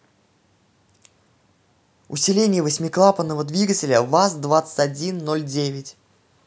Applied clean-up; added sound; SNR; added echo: none; none; none; none.